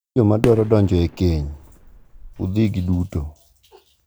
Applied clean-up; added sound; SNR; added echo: none; Fireworks; 13 dB; none.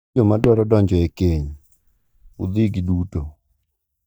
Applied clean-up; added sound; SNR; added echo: neural mask model DeepFilterNet 3.